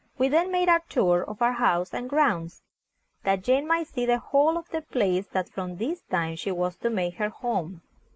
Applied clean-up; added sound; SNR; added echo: neural mask model Resemble Enhance denoiser.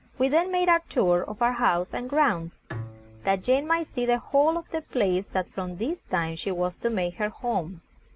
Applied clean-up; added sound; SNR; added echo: none; Bowed string instrument; 19 dB; none.